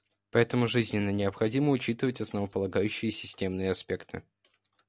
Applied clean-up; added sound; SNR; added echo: none; none; none; none.